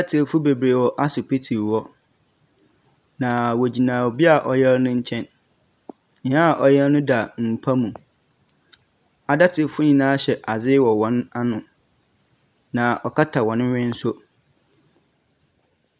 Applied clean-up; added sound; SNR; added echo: none; none; none; none.